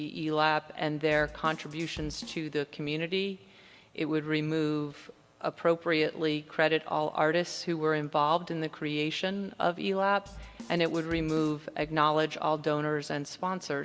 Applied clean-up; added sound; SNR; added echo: none; Drum kit; 17 dB; none.